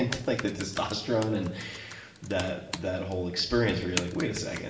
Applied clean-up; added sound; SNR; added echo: none; Computer keyboard; 11 dB; reverberation time 1.0 s.